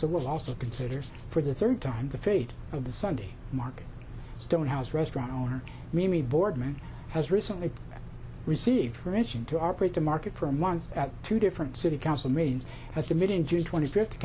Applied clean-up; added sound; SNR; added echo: none; Rattle (instrument); 14 dB; none.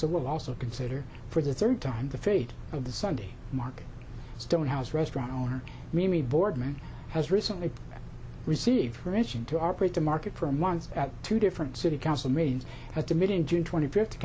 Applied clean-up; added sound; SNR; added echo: none; none; none; none.